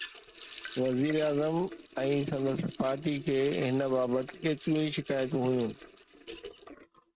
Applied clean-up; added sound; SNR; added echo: neural mask model RNNoise.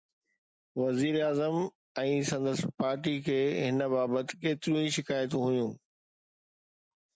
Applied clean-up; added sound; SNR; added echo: none; none; none; none.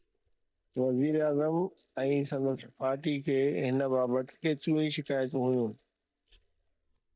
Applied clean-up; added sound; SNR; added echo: neural mask model DeepFilterNet 3.